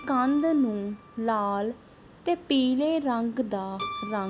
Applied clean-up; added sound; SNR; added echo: none; Keyboard (musical); 17 dB; none.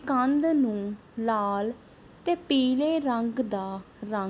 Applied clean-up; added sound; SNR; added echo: none; none; none; none.